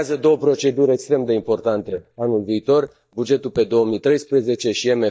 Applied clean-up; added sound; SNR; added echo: neural mask model DeepFilterNet 3.